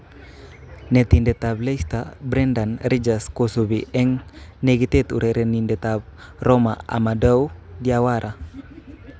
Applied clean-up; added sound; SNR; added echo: none; none; none; none.